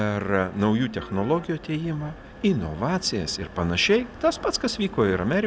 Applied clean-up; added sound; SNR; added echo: none; Piano; 17 dB; none.